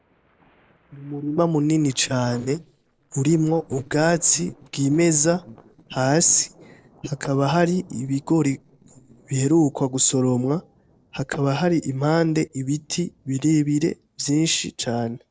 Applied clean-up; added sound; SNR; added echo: neural separator model SepFormer DNS4.